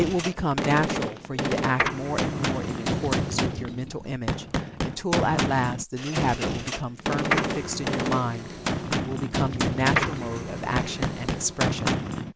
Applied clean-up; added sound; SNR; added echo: none; Printer + Gunshot, gunfire; -1 dB; none.